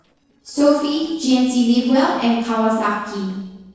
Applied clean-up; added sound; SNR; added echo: neural separator model SepFormer DNS4.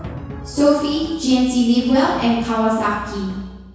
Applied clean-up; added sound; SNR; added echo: none; Drum; 16 dB; reverberation time 1.1 s.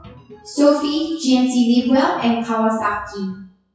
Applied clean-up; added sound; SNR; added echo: classical method WPE with log-MMSE.